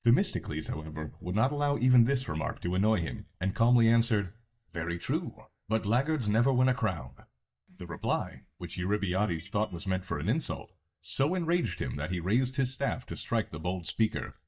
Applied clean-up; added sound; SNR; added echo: neural mask model DeepFilterNet 3.